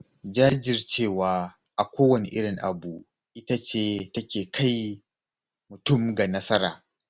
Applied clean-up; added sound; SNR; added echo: none; none; none; none.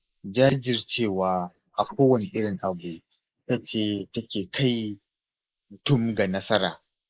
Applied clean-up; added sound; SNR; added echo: neural mask model Resemble Enhance denoiser.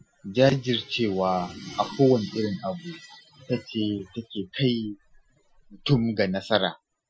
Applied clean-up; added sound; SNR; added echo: classical method Wiener filter.